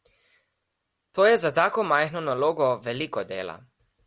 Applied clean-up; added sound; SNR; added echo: none; none; none; none.